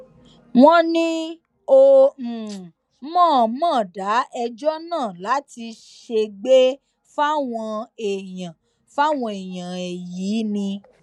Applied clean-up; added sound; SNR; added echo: none; none; none; none.